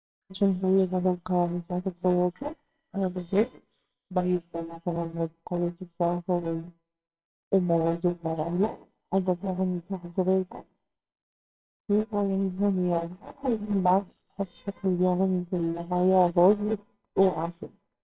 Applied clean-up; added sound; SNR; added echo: neural separator model SepFormer WHAMR!.